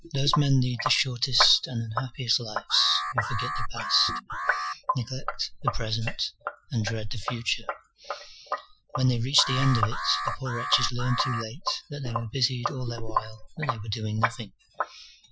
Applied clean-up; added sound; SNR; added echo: classical method Wiener filter.